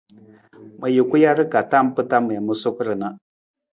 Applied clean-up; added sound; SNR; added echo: none; none; none; none.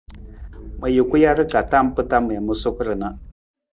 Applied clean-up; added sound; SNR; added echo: none; Scissors; 15 dB; none.